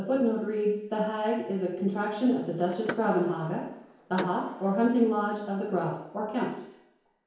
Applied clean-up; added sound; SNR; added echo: none; Door / Car; 14 dB; reverberation time 1.0 s.